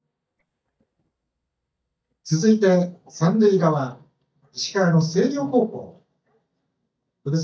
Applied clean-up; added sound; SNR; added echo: neural mask model DeepFilterNet 3.